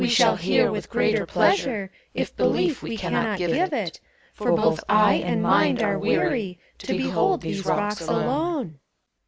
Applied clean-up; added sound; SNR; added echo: none; none; none; none.